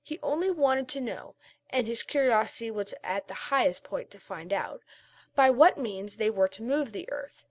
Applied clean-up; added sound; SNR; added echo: none; none; none; none.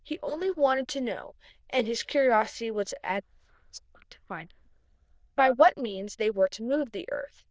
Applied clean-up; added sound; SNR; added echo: neural diffusion model UNIVERSE++.